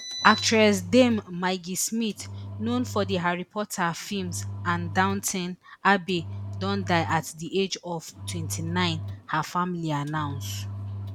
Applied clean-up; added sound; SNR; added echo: none; Engine; 10 dB; none.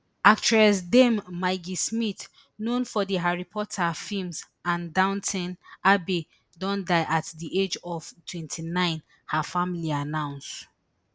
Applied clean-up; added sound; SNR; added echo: none; none; none; none.